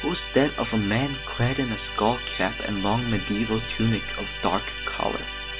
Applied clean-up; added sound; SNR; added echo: none; Musical instrument; 7 dB; none.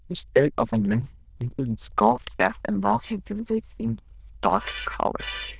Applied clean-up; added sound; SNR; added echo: neural diffusion model UNIVERSE++.